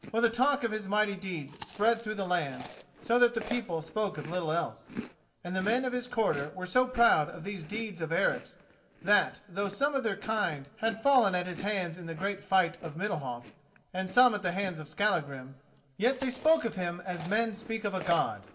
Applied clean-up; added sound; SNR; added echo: none; Chewing, mastication; 18 dB; reverberation time 0.7 s.